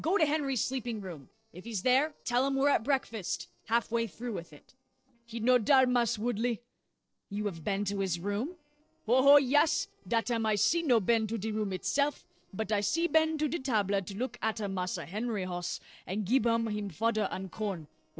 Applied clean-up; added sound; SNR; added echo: neural separator model SepFormer DNS4.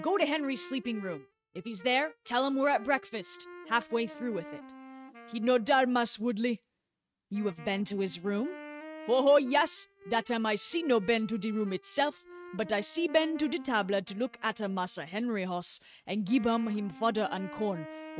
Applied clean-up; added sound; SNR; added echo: neural mask model RNNoise.